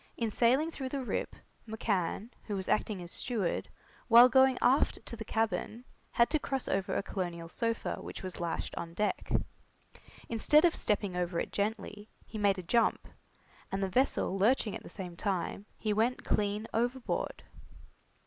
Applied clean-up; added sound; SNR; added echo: none; none; none; none.